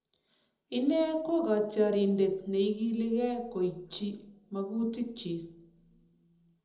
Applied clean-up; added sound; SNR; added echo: none; none; none; reverberation time 0.8 s.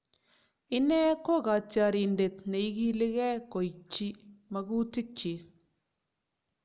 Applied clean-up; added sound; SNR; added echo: none; none; none; none.